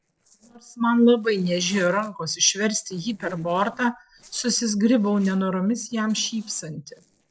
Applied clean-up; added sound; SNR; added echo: neural separator model SepFormer DNS4.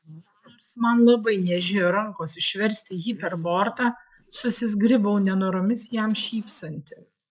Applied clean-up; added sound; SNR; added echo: neural mask model Resemble Enhance denoiser.